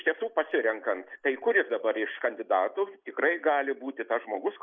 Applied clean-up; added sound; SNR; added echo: neural mask model Resemble Enhance denoiser.